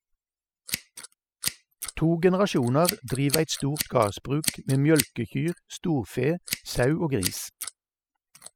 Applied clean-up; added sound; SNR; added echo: classical method spectral subtraction.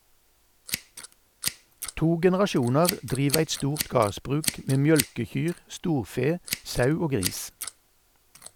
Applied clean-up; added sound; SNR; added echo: none; Scissors; 10 dB; none.